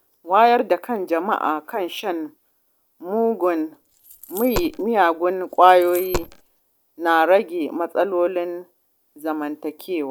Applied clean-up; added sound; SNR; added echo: none; Coin (dropping); 12 dB; none.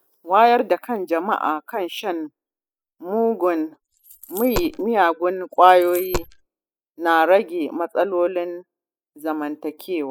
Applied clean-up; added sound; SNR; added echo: classical method spectral subtraction.